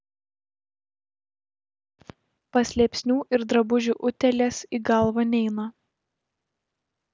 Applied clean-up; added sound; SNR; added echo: none; none; none; none.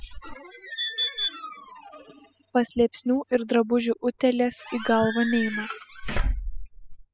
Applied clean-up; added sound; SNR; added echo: classical method spectral subtraction.